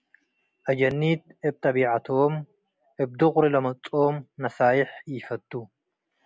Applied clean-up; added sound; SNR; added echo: none; none; none; none.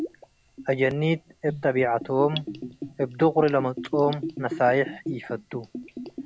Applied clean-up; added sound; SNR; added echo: none; Bathtub (filling or washing) / Gurgling; 11 dB; none.